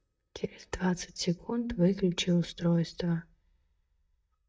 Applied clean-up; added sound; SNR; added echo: neural mask model DeepFilterNet 3.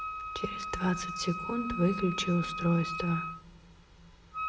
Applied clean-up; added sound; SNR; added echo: none; Wind instrument, woodwind instrument; 6 dB; reverberation time 1.7 s.